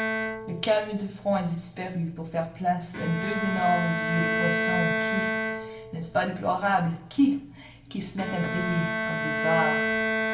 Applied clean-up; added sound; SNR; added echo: none; Bowed string instrument; 2 dB; reverberation time 0.8 s.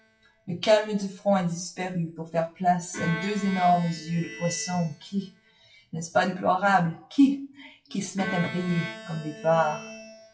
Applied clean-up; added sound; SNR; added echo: classical method WPE with log-MMSE.